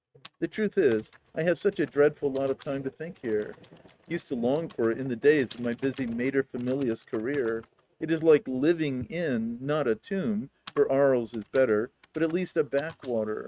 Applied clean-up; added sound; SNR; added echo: neural mask model RNNoise.